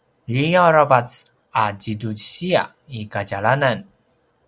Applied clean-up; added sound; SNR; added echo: none; none; none; none.